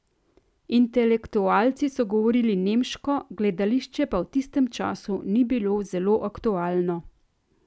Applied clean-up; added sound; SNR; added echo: none; none; none; none.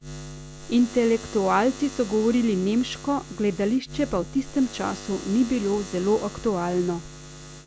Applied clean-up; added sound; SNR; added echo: none; Buzz; 15 dB; none.